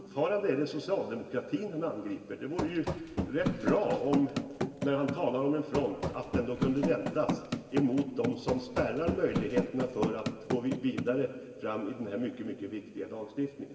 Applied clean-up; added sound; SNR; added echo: none; Run; 3 dB; reverberation time 2.8 s.